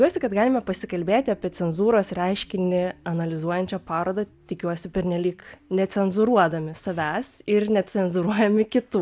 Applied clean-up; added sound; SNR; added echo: none; none; none; none.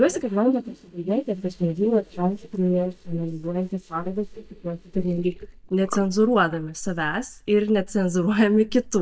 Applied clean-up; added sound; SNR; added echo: neural mask model DeepFilterNet 3.